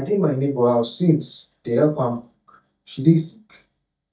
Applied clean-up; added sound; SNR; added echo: neural mask model DeepFilterNet 3.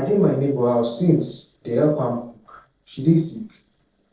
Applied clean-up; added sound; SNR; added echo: neural separator model SepFormer DNS4.